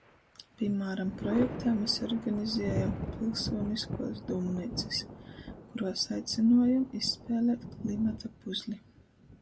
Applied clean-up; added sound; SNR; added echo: none; Thunder; 9 dB; none.